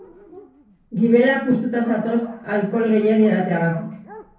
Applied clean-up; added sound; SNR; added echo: none; Dog; 19 dB; reverberation time 0.6 s.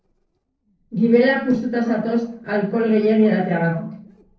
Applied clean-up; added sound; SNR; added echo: neural separator model SepFormer DNS4.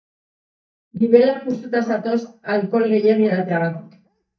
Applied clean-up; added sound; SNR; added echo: neural mask model DeepFilterNet 3.